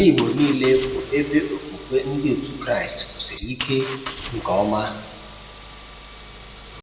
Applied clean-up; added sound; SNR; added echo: none; Engine; 13 dB; reverberation time 0.9 s.